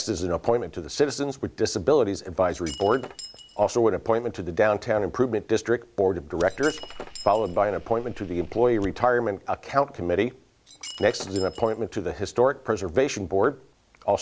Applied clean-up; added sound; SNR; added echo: none; Shatter + Fire; 16 dB; none.